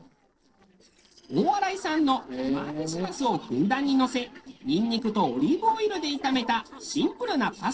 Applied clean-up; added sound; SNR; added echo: neural separator model SepFormer DNS4.